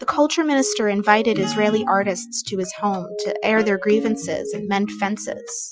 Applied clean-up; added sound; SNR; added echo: classical method Wiener filter.